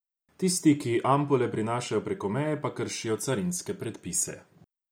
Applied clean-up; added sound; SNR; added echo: none; none; none; none.